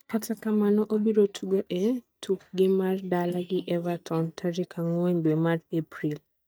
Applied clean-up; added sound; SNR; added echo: neural mask model DeepFilterNet 3.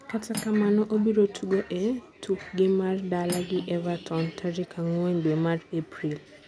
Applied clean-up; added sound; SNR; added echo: none; Cutlery, silverware; 16 dB; none.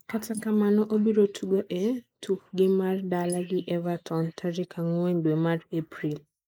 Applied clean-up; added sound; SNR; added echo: neural mask model Resemble Enhance denoiser.